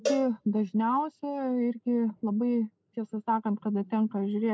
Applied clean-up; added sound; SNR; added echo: neural mask model Resemble Enhance denoiser.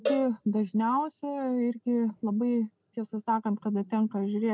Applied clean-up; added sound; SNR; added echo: none; Cowbell; 9 dB; none.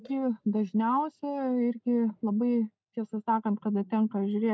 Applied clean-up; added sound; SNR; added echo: neural mask model DeepFilterNet 3.